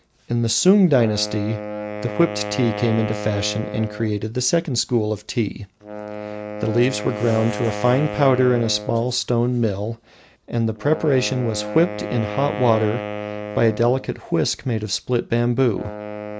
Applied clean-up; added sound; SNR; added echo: none; Wind instrument, woodwind instrument; 10 dB; none.